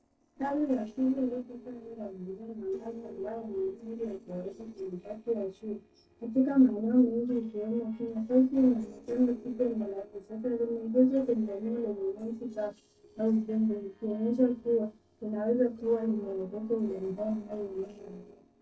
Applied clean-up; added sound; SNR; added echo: neural separator model SepFormer DNS4.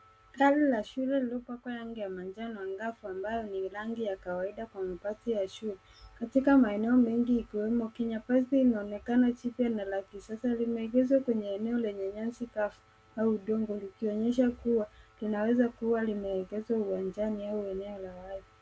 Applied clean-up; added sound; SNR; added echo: none; none; none; none.